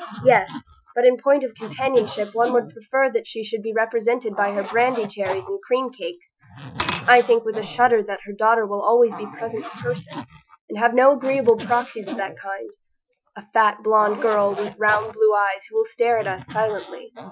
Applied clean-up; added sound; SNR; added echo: classical method Wiener filter.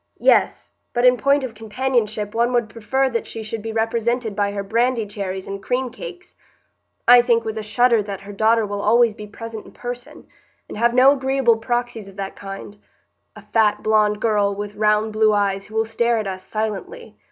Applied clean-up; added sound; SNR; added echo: none; none; none; none.